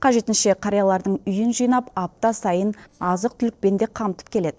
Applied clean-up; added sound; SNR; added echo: neural separator model SepFormer DNS4.